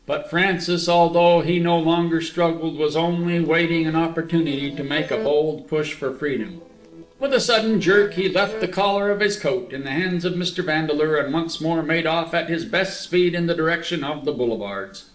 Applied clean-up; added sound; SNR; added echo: neural separator model SepFormer DNS4.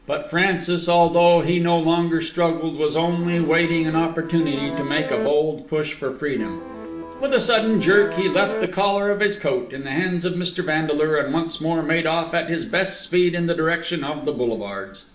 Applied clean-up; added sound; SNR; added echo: none; Accordion; 10 dB; reverberation time 0.6 s.